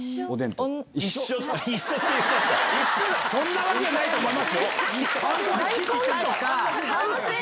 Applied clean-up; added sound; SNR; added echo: none; none; none; none.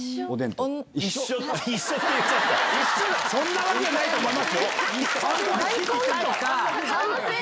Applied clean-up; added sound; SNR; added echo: none; Shatter; 18 dB; none.